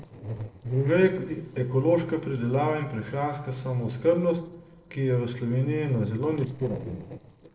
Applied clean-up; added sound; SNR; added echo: neural separator model SepFormer DNS4.